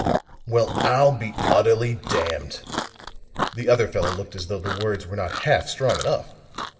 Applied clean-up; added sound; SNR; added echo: none; Chewing, mastication; 6 dB; reverberation time 1.8 s.